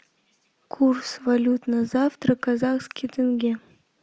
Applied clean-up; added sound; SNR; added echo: none; none; none; none.